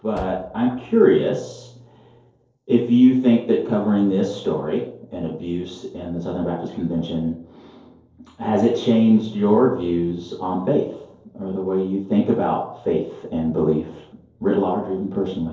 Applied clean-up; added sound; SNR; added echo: neural separator model SepFormer DNS4.